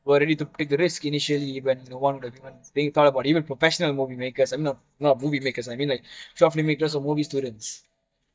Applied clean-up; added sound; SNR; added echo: neural mask model DeepFilterNet 3.